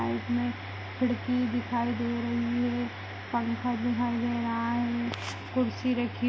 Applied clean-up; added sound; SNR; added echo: none; none; none; none.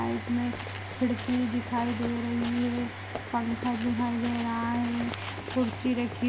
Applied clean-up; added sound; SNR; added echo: none; Walk, footsteps + Run; 13 dB; none.